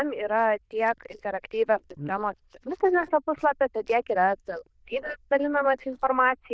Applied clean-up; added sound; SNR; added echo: neural diffusion model UNIVERSE++.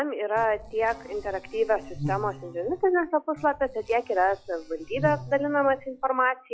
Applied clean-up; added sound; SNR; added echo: classical method log-MMSE.